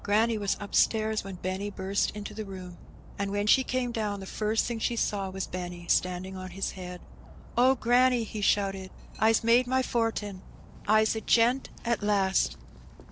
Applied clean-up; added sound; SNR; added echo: none; Dog; 16 dB; none.